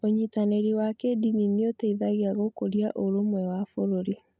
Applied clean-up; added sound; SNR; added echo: none; none; none; none.